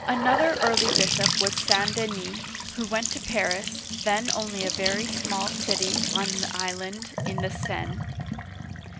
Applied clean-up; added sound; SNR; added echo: none; Trickle, dribble / Bathtub (filling or washing) / Sink (filling or washing) / Gurgling / Splash, splatter; -1 dB; none.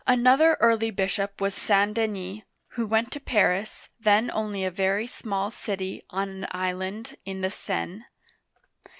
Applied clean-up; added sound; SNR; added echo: none; none; none; none.